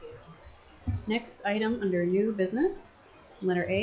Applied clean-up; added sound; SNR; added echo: classical method log-MMSE.